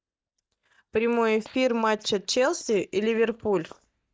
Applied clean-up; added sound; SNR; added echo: neural mask model DeepFilterNet 3.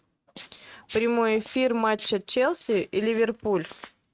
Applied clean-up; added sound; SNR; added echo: neural mask model RNNoise.